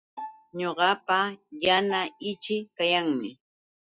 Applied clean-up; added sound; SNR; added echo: classical method log-MMSE.